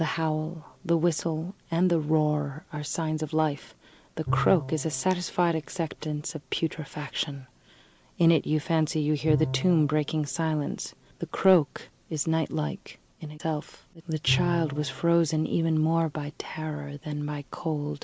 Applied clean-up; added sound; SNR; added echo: none; Bowed string instrument; 13 dB; none.